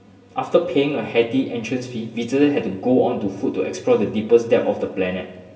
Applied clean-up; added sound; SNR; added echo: none; none; none; reverberation time 1.5 s.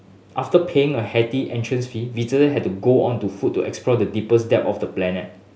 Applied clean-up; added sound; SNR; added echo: none; none; none; none.